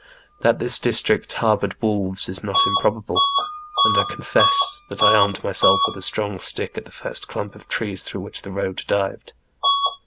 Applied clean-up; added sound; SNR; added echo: none; Bus / Alarm; 2 dB; none.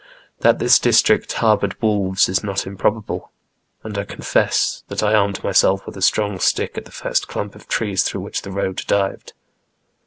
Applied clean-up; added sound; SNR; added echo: none; none; none; none.